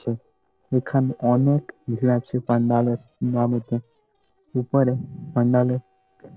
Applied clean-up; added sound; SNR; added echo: neural separator model SepFormer DNS4.